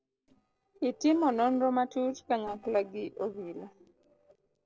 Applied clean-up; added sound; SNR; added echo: neural separator model SepFormer DNS4.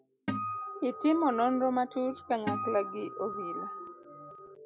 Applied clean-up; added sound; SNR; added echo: none; Acoustic guitar; 7 dB; none.